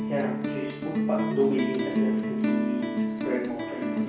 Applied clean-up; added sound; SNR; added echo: none; Guitar; -3 dB; reverberation time 0.6 s.